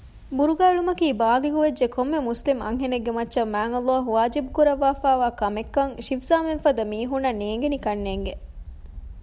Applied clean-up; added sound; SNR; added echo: none; none; none; none.